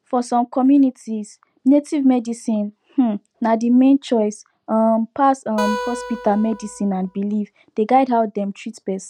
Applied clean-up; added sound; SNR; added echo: none; Acoustic guitar; 10 dB; none.